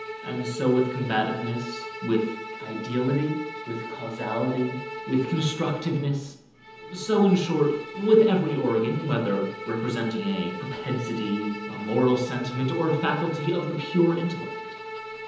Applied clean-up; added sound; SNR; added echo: none; Bowed string instrument; 11 dB; reverberation time 0.9 s.